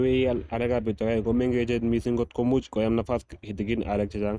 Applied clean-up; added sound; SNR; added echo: neural mask model RNNoise.